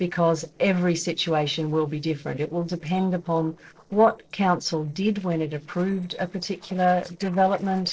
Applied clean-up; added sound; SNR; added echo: neural separator model SepFormer DNS4.